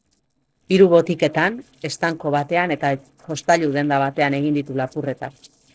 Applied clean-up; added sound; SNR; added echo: neural separator model SepFormer DNS4.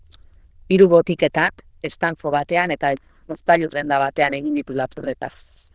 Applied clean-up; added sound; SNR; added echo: neural diffusion model UNIVERSE++.